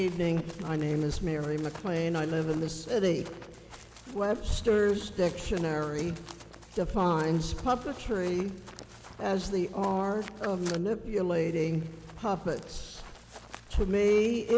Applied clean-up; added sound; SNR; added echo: none; Run; 19 dB; none.